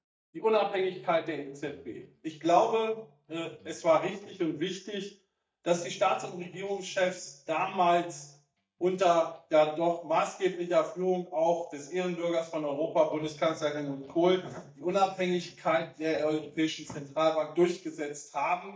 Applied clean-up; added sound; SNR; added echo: neural mask model DeepFilterNet 3.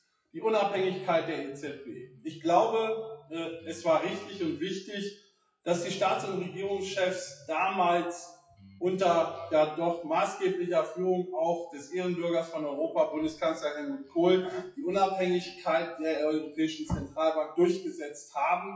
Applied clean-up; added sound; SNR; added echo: classical method WPE with log-MMSE.